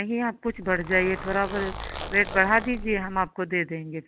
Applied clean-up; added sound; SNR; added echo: none; Zipper (clothing); 10 dB; none.